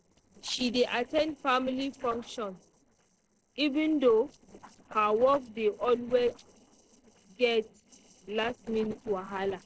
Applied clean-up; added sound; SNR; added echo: neural separator model SepFormer DNS4.